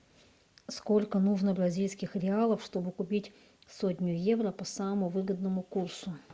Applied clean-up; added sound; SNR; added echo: none; none; none; none.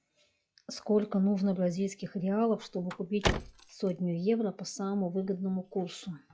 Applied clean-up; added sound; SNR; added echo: classical method log-MMSE.